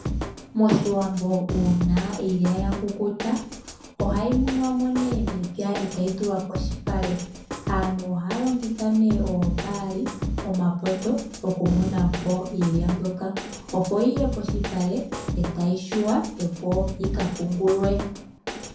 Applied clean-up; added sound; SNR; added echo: none; Drum kit; 6 dB; reverberation time 0.6 s.